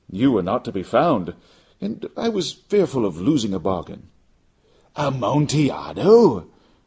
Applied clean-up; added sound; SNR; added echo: none; none; none; none.